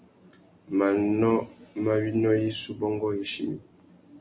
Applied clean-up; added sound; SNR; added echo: none; none; none; none.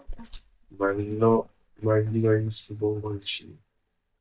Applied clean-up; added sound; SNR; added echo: neural mask model DeepFilterNet 3.